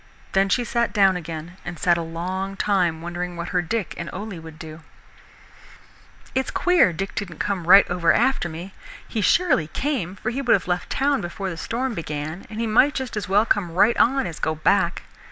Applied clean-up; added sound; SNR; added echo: none; none; none; none.